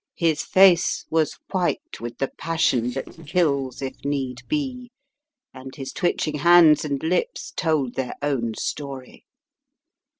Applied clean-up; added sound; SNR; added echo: neural separator model SepFormer DNS4.